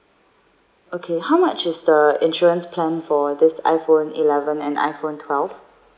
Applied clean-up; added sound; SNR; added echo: none; none; none; none.